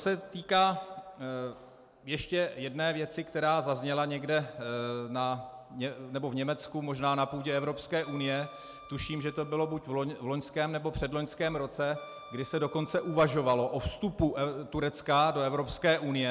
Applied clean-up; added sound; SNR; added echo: none; Wind instrument, woodwind instrument; 20 dB; none.